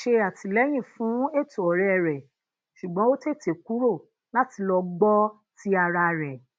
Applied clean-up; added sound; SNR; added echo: none; none; none; none.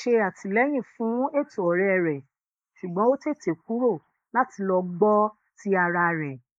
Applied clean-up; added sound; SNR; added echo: neural mask model Resemble Enhance denoiser.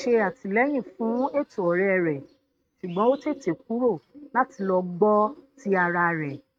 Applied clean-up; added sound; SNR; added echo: neural mask model RNNoise.